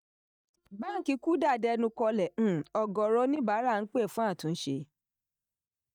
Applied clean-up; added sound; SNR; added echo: neural mask model DeepFilterNet 3.